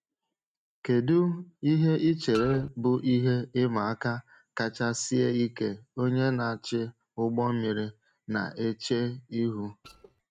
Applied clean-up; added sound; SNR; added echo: neural mask model RNNoise.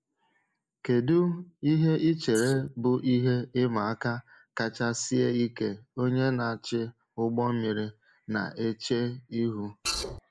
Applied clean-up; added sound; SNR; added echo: neural mask model Resemble Enhance denoiser.